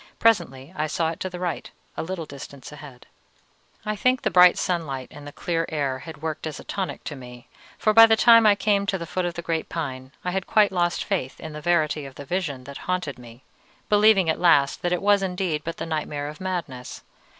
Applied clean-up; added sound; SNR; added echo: none; none; none; none.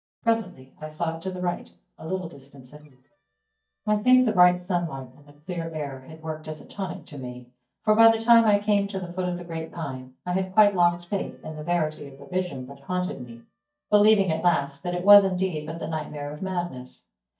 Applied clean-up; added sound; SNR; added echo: neural mask model DeepFilterNet 3.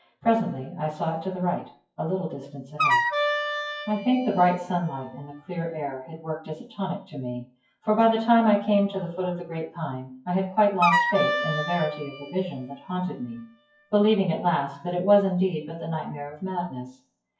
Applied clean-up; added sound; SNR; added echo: classical method WPE with log-MMSE.